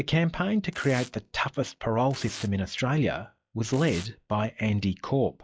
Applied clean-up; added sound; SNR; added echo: classical method log-MMSE.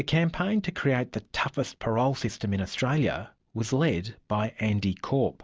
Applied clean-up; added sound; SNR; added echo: none; none; none; none.